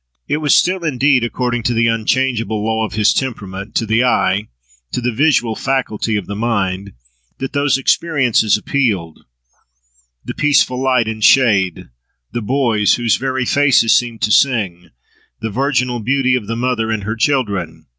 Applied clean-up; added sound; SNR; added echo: none; none; none; none.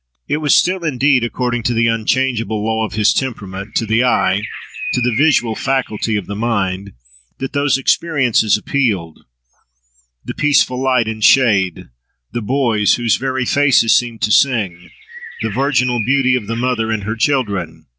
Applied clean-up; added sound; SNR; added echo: none; Bird; 11 dB; none.